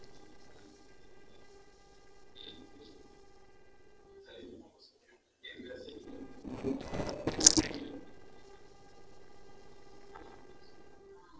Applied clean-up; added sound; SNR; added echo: neural separator model SepFormer DNS4.